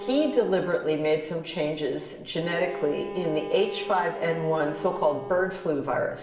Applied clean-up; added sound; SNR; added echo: none; Bowed string instrument; 12 dB; reverberation time 0.8 s.